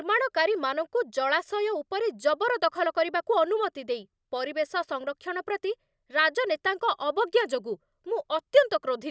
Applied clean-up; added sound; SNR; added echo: none; none; none; none.